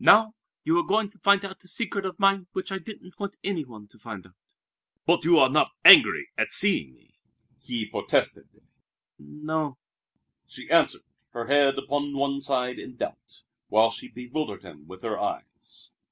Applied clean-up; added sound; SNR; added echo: none; none; none; none.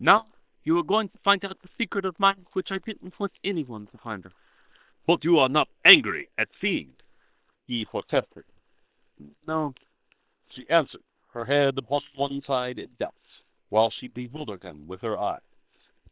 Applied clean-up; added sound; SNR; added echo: neural separator model SepFormer WHAM!.